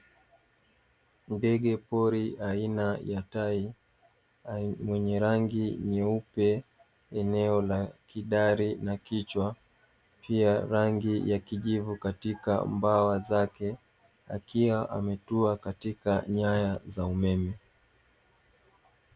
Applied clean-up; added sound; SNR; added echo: none; none; none; none.